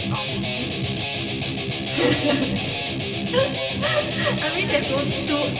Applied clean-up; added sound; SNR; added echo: none; Guitar; 0 dB; reverberation time 2.4 s.